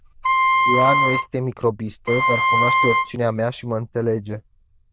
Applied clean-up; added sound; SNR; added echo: neural diffusion model UNIVERSE++.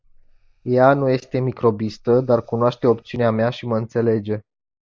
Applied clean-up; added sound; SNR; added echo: neural mask model Resemble Enhance denoiser.